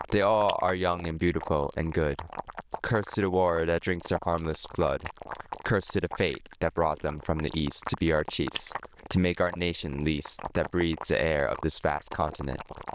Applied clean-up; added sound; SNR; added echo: neural diffusion model UNIVERSE++.